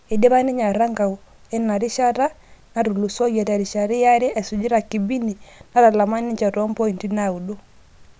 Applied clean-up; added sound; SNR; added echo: none; none; none; none.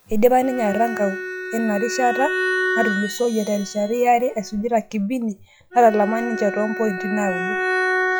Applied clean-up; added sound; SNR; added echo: classical method log-MMSE.